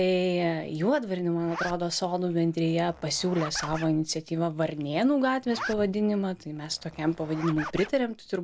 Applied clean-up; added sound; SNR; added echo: none; Zipper (clothing); 15 dB; none.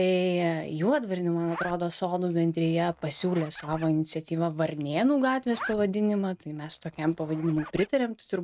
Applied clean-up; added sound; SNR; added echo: neural mask model RNNoise.